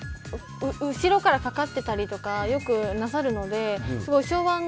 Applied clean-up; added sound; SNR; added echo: none; none; none; none.